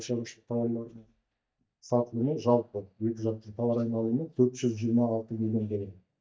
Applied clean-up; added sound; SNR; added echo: neural mask model DeepFilterNet 3.